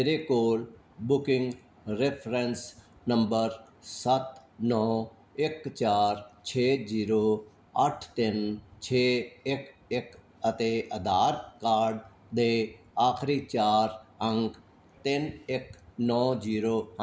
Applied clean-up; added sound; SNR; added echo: none; none; none; none.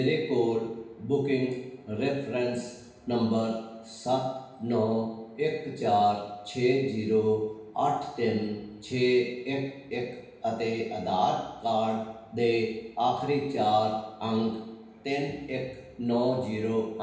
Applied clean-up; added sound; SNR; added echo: none; none; none; reverberation time 0.9 s.